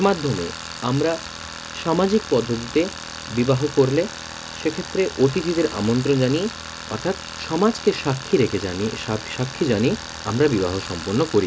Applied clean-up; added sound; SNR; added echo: none; Tools; 12 dB; none.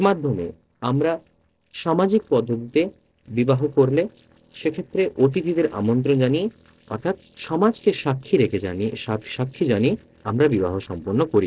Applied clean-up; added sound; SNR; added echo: neural separator model SepFormer DNS4.